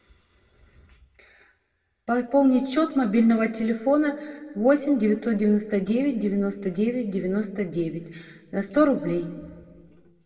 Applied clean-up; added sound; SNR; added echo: none; none; none; reverberation time 1.3 s.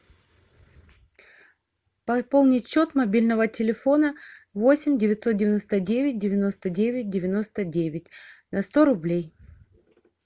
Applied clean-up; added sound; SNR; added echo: none; none; none; none.